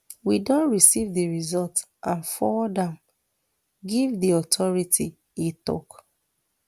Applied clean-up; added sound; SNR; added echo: none; none; none; none.